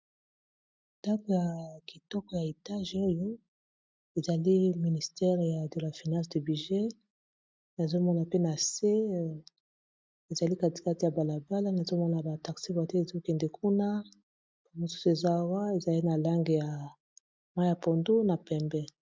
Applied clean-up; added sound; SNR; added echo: none; none; none; none.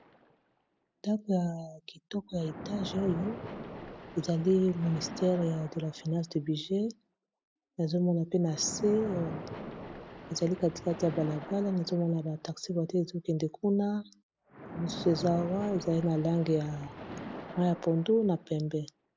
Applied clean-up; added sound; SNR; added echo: none; Splash, splatter; 13 dB; none.